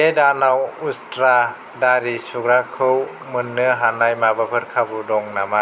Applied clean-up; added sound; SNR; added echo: none; none; none; none.